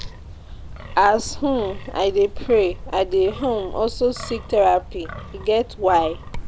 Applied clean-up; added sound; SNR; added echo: none; Wind; 12 dB; none.